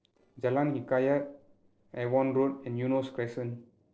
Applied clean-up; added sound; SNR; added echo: neural separator model SepFormer DNS4.